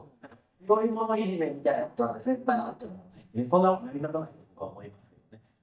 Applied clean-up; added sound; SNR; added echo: neural mask model DeepFilterNet 3.